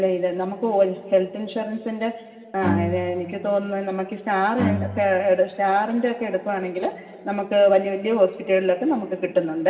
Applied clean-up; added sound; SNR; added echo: none; Bowed string instrument; 7 dB; reverberation time 2.2 s.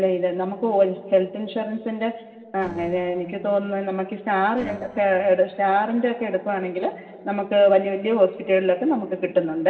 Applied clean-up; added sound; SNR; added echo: neural separator model SepFormer DNS4.